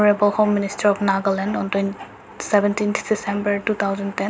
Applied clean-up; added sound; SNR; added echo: none; none; none; none.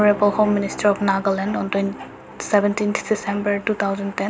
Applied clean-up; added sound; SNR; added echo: none; Bowed string instrument; 17 dB; none.